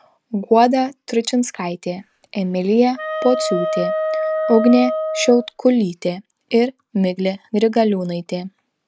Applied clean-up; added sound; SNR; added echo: none; Wind instrument, woodwind instrument; 4 dB; none.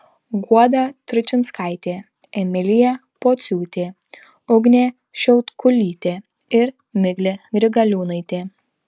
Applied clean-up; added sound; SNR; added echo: none; none; none; none.